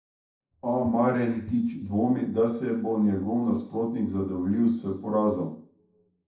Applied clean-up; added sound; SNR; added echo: neural separator model SepFormer DNS4.